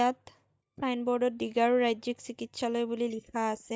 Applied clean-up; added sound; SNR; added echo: neural mask model DeepFilterNet 3.